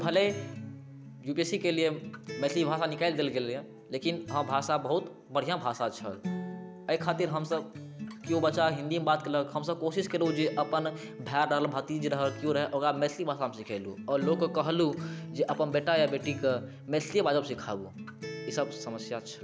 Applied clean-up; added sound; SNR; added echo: none; Acoustic guitar; 12 dB; none.